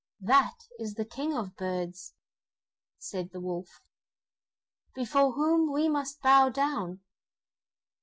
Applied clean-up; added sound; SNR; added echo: none; none; none; none.